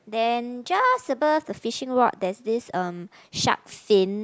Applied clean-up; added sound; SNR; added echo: none; none; none; none.